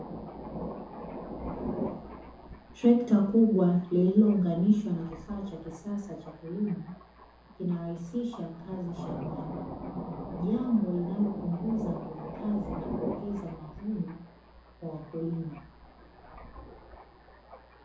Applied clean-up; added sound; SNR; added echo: none; Thunder; 10 dB; reverberation time 0.6 s.